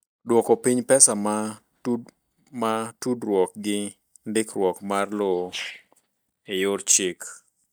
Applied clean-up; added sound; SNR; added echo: neural mask model DeepFilterNet 3.